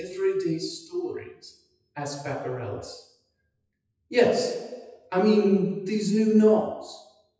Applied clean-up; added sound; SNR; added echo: classical method WPE with log-MMSE.